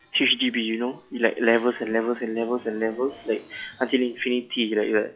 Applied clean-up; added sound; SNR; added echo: classical method log-MMSE.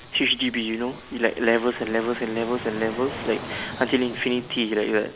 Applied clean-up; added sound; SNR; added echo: none; Fixed-wing aircraft, airplane; 14 dB; none.